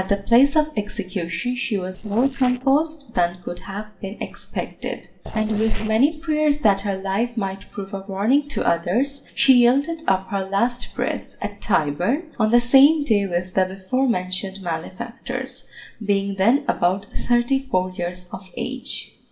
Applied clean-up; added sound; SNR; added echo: neural separator model SepFormer DNS4.